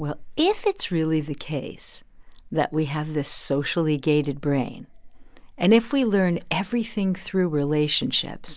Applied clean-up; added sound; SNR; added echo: none; none; none; none.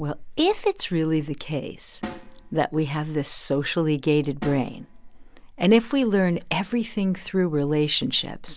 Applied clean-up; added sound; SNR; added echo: none; Snare drum; 18 dB; none.